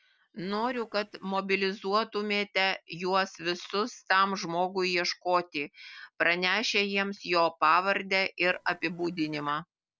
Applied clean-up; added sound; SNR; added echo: neural separator model SepFormer DNS4.